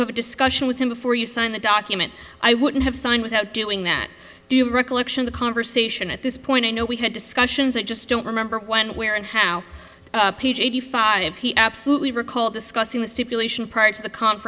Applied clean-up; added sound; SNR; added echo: none; none; none; none.